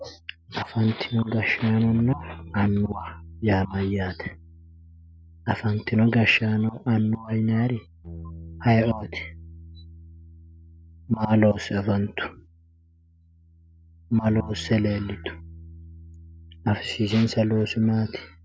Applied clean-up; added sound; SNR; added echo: none; Bass guitar; 19 dB; none.